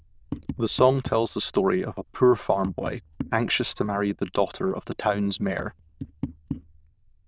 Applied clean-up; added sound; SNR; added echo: neural diffusion model UNIVERSE++.